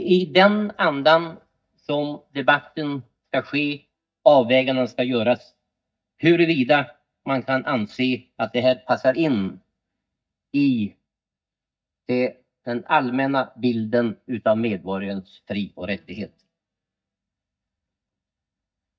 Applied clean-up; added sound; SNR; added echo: neural mask model DeepFilterNet 3.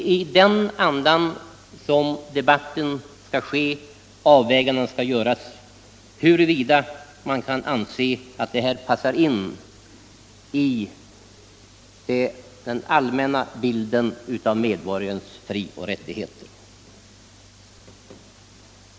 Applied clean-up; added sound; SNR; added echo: none; none; none; none.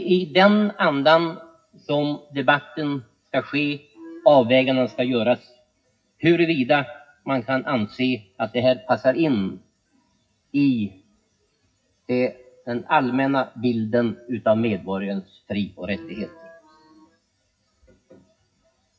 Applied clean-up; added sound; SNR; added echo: classical method WPE with log-MMSE.